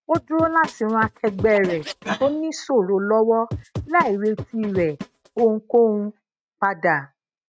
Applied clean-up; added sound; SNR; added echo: neural mask model RNNoise.